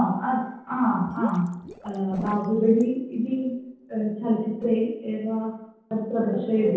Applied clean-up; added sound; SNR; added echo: neural separator model SepFormer DNS4.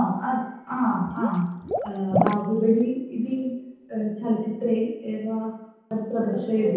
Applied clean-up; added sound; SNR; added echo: none; Water / Liquid; 6 dB; reverberation time 0.9 s.